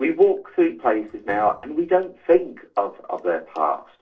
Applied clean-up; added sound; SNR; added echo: neural separator model SepFormer DNS4.